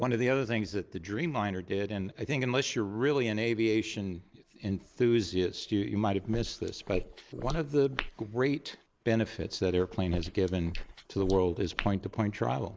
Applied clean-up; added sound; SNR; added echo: neural mask model Resemble Enhance denoiser.